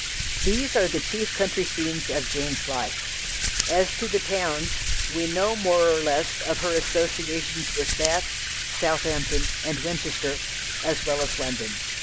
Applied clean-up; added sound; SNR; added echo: none; Hands + Bathtub (filling or washing); 1 dB; none.